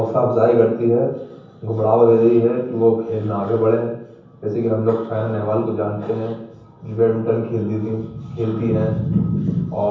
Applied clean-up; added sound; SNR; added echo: none; none; none; reverberation time 0.9 s.